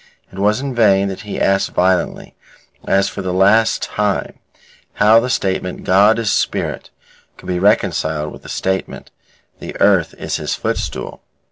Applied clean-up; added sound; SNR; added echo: none; none; none; none.